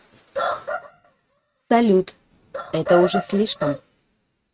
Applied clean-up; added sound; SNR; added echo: neural mask model RNNoise.